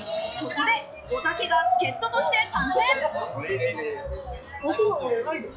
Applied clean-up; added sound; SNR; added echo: classical method log-MMSE.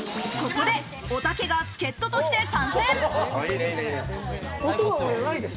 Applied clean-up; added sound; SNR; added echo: none; none; none; none.